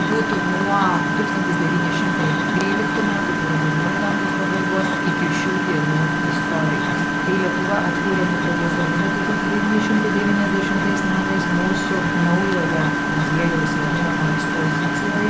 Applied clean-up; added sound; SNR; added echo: none; Engine; -3 dB; none.